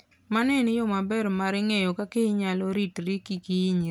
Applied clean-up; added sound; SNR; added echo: none; none; none; none.